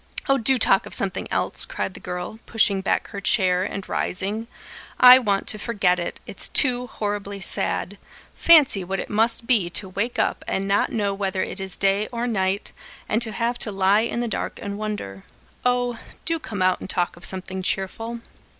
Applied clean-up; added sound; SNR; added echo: none; none; none; none.